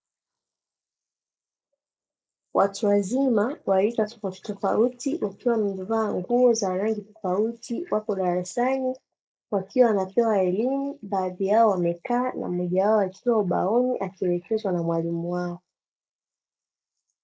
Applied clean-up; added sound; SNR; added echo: neural mask model Resemble Enhance denoiser.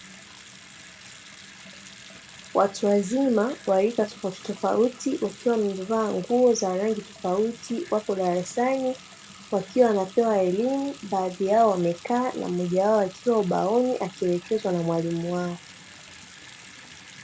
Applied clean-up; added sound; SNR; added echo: none; Bathtub (filling or washing) / Sink (filling or washing) / Water tap, faucet; 20 dB; none.